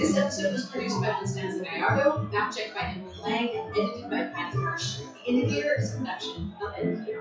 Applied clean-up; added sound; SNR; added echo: classical method WPE with log-MMSE.